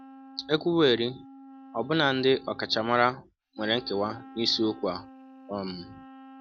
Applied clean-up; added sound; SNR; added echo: none; Wind instrument, woodwind instrument; 19 dB; none.